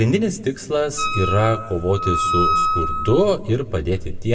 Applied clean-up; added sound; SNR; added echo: none; Wind instrument, woodwind instrument; 3 dB; reverberation time 1.3 s.